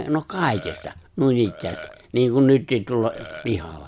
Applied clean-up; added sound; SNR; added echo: none; Burping, eructation; 18 dB; none.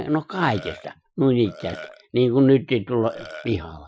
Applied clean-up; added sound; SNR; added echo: classical method Wiener filter.